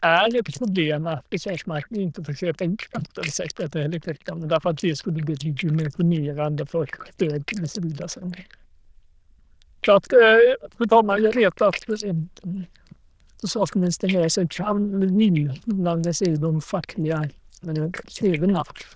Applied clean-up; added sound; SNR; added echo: neural diffusion model UNIVERSE++.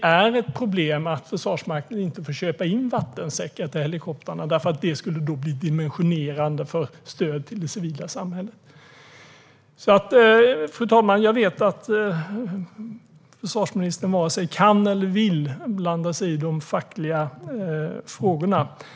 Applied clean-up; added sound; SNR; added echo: none; none; none; none.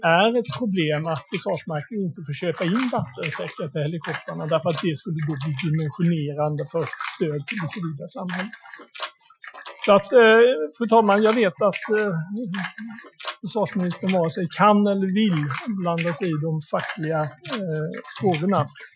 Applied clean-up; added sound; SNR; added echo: classical method Wiener filter.